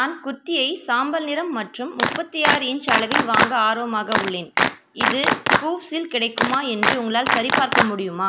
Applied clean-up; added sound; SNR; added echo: none; Clapping; -1 dB; none.